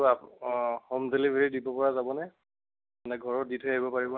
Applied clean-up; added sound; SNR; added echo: none; none; none; none.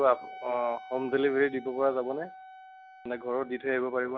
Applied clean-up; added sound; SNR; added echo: none; Wind instrument, woodwind instrument; 17 dB; none.